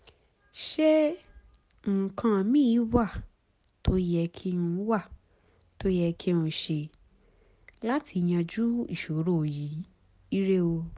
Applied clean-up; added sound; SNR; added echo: none; none; none; none.